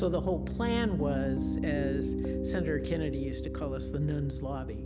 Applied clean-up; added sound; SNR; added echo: none; Piano; 0 dB; none.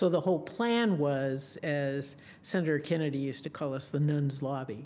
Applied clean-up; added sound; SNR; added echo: none; none; none; none.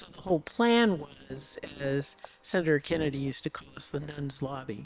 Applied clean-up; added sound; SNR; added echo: neural separator model SepFormer WHAM!.